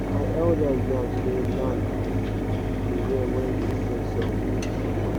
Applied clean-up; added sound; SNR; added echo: none; Mechanisms; -5 dB; none.